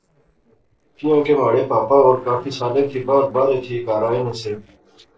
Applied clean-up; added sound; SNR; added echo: neural separator model SepFormer DNS4.